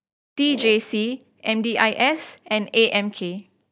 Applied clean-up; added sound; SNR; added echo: neural mask model DeepFilterNet 3.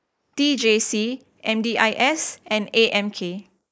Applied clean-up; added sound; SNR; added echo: neural mask model Resemble Enhance denoiser.